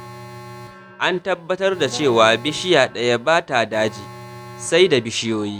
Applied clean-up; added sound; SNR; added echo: none; Alarm; 19 dB; none.